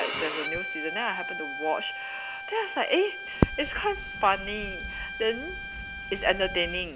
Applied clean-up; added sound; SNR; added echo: none; Crackle + Bowed string instrument; 3 dB; none.